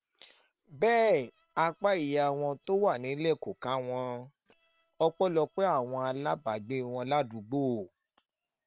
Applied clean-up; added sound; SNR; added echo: neural separator model SepFormer WHAM!.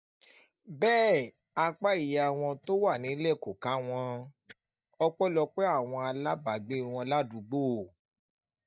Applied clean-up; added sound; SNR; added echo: neural mask model DeepFilterNet 3.